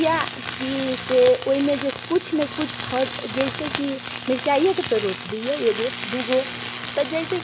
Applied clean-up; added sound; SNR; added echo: none; Tools; 6 dB; none.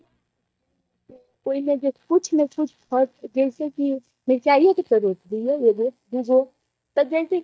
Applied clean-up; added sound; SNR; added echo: neural mask model DeepFilterNet 3.